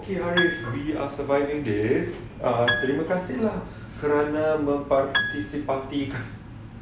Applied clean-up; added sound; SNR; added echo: none; Piano; 7 dB; none.